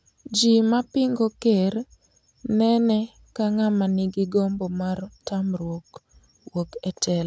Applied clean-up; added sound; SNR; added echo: none; none; none; none.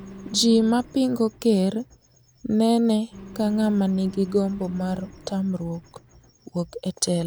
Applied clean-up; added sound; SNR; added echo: none; Engine; 20 dB; none.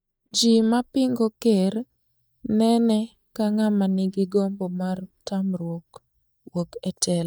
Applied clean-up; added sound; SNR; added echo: neural mask model DeepFilterNet 3.